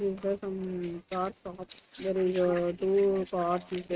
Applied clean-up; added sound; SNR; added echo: neural mask model RNNoise.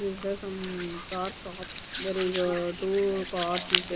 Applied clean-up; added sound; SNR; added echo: none; Hands; 5 dB; none.